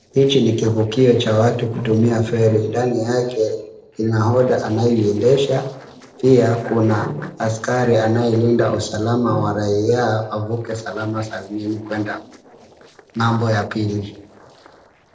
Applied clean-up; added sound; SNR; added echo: neural separator model SepFormer DNS4.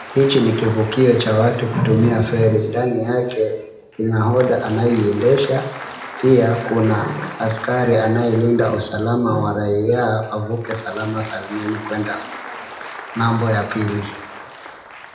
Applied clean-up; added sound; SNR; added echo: none; Applause; 16 dB; reverberation time 0.8 s.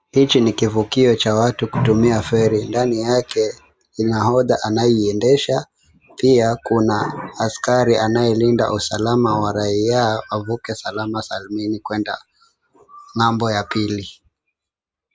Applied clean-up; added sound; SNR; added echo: none; none; none; none.